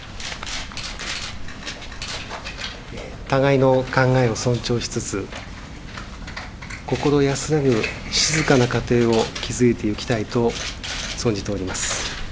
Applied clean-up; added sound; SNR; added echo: none; none; none; none.